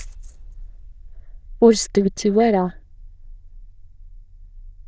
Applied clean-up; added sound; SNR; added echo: neural diffusion model UNIVERSE++.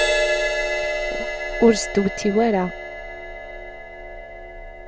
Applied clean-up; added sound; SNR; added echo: none; Crash cymbal; 1 dB; none.